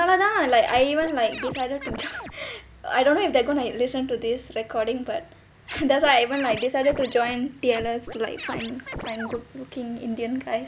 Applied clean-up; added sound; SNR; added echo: none; Scratching (performance technique); 12 dB; none.